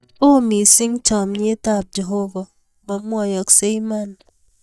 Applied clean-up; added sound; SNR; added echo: neural mask model DeepFilterNet 3.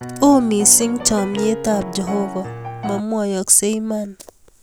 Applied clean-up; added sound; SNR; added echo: none; Piano; 11 dB; none.